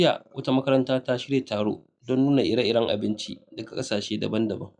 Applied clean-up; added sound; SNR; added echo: classical method log-MMSE.